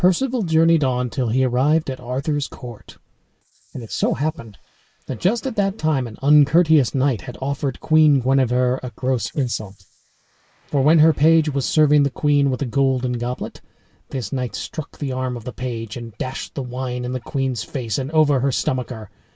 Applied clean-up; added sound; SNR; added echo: neural mask model Resemble Enhance denoiser.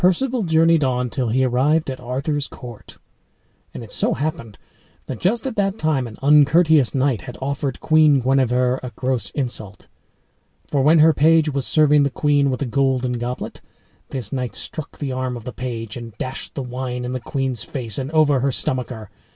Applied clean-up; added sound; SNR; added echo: none; none; none; none.